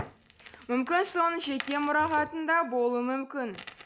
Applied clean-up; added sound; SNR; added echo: none; Crackle; 17 dB; none.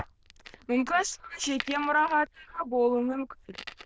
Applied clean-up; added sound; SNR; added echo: neural diffusion model UNIVERSE++.